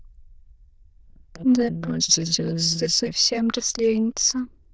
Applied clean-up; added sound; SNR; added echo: neural diffusion model UNIVERSE++.